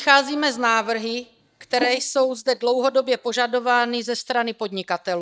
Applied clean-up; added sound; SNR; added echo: neural mask model DeepFilterNet 3.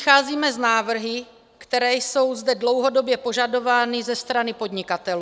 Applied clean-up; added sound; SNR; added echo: none; none; none; none.